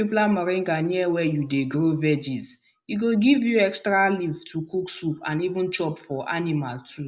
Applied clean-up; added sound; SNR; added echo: none; none; none; none.